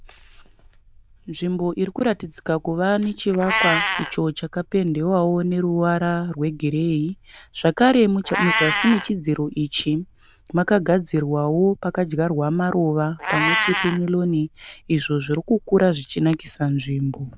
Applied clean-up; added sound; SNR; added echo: neural diffusion model UNIVERSE++.